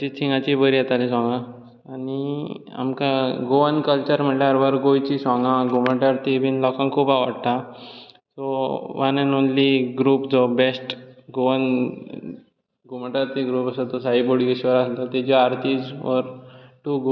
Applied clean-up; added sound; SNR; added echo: none; none; none; none.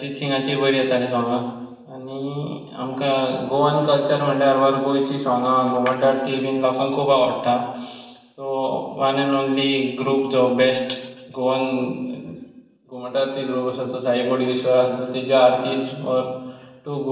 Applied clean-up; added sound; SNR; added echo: none; none; none; reverberation time 1.0 s.